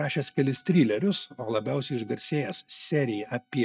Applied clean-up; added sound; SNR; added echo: neural mask model RNNoise.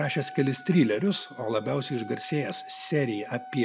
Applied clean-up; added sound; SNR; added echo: none; Wind instrument, woodwind instrument; 16 dB; none.